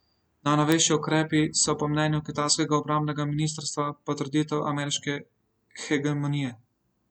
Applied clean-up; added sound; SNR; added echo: none; none; none; none.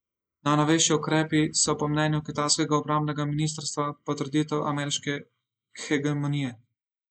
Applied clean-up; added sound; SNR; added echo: neural mask model Resemble Enhance denoiser.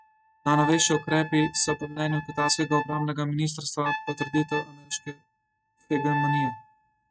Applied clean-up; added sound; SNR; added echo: neural mask model RNNoise.